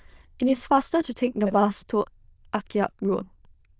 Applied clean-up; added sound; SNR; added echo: neural diffusion model UNIVERSE++.